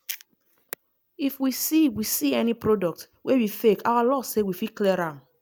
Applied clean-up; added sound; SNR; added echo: none; none; none; none.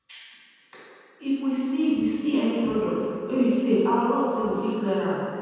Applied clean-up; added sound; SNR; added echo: none; none; none; reverberation time 2.0 s.